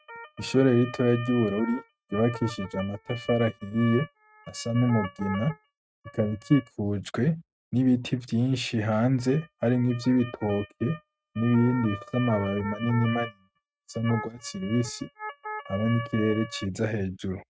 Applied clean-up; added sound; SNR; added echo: neural mask model RNNoise.